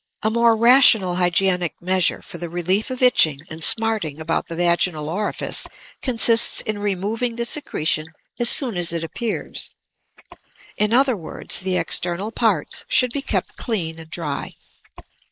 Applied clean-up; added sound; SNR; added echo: neural mask model Resemble Enhance denoiser.